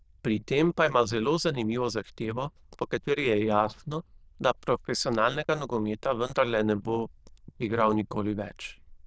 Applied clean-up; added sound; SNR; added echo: neural diffusion model UNIVERSE++.